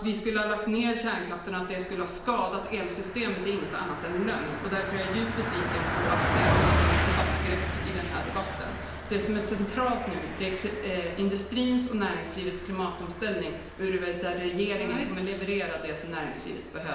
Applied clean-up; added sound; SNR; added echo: none; Car passing by; 2 dB; reverberation time 0.9 s.